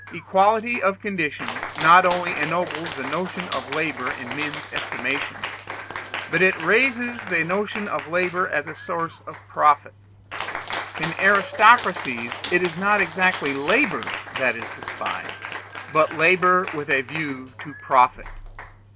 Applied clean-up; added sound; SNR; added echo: none; Cheering; 10 dB; none.